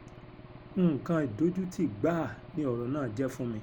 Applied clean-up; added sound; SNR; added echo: none; Engine / Aircraft; 17 dB; none.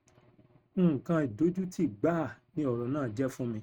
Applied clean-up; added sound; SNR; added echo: neural mask model RNNoise.